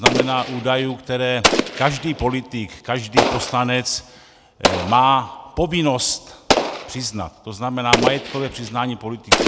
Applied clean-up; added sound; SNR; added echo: none; Explosion; 1 dB; none.